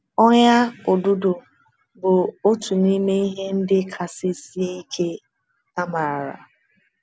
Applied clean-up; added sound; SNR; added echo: none; none; none; none.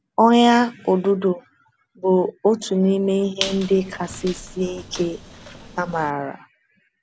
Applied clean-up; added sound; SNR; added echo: none; Squeak; 14 dB; none.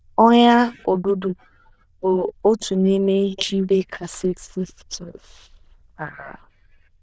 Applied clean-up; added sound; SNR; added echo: neural diffusion model UNIVERSE++.